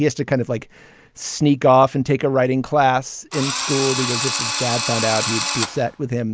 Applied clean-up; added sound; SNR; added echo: none; Drill; 4 dB; none.